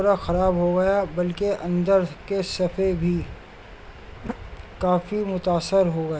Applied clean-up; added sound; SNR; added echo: none; none; none; none.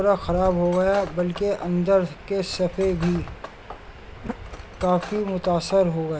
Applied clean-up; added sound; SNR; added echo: none; Cutlery, silverware; 19 dB; none.